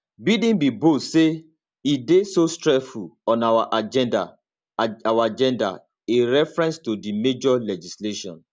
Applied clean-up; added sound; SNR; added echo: none; none; none; none.